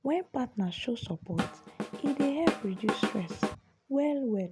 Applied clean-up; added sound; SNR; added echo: none; Drum / Drum kit; 1 dB; none.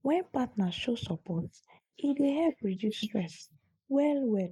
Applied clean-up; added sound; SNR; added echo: neural mask model Resemble Enhance denoiser.